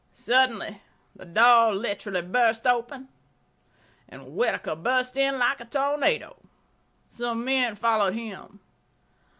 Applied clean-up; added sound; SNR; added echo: none; none; none; none.